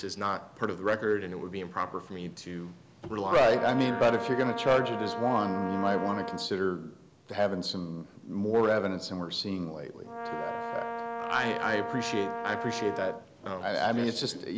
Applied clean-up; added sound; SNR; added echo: none; Brass instrument; 6 dB; none.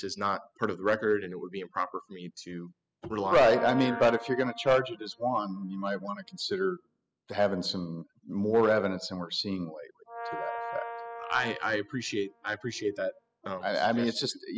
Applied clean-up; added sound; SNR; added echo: classical method spectral subtraction.